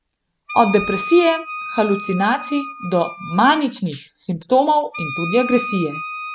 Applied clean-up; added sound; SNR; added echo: none; Wind instrument, woodwind instrument; 11 dB; none.